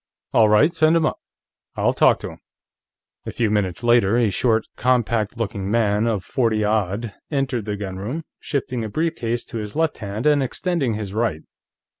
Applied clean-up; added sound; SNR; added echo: none; none; none; none.